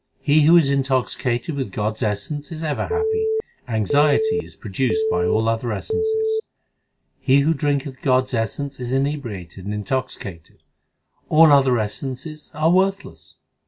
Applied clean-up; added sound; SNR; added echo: none; Telephone; 1 dB; none.